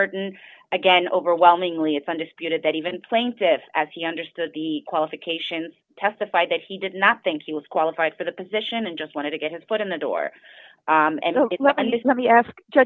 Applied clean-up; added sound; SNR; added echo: none; none; none; none.